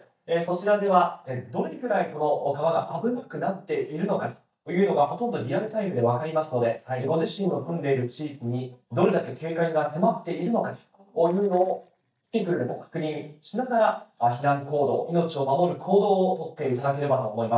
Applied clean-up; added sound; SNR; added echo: neural mask model DeepFilterNet 3.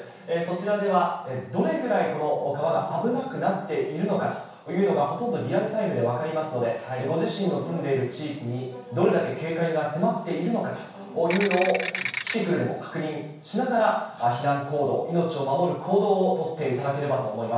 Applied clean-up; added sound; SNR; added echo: none; Ratchet, pawl / Percussion; 5 dB; reverberation time 0.7 s.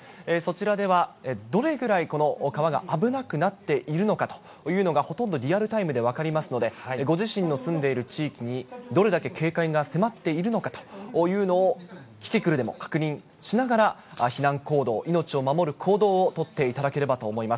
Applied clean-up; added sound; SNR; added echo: none; none; none; none.